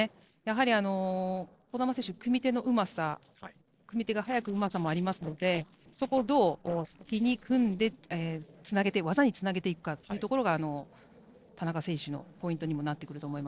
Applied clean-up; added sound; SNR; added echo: neural separator model SepFormer DNS4.